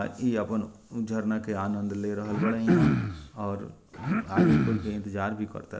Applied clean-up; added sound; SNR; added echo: none; Cough; -4 dB; none.